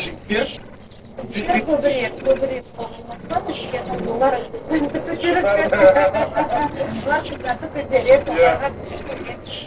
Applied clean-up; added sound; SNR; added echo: neural separator model SepFormer DNS4.